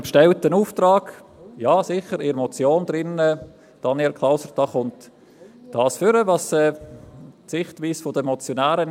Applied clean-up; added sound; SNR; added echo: none; none; none; none.